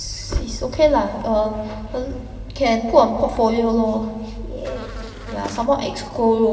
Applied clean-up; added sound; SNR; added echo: none; Buzz; 15 dB; reverberation time 2.2 s.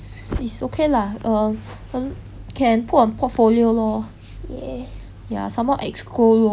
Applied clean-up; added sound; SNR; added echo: none; none; none; none.